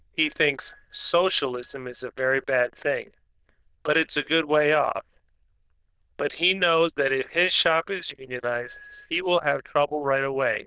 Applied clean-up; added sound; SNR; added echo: neural diffusion model UNIVERSE++.